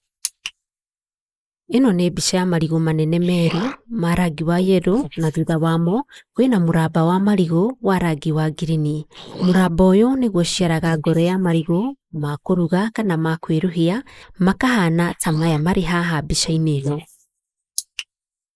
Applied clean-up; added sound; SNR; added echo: neural mask model Resemble Enhance denoiser.